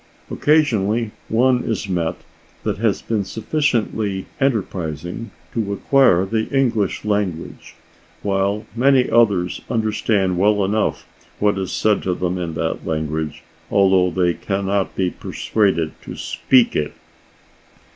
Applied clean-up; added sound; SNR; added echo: none; none; none; none.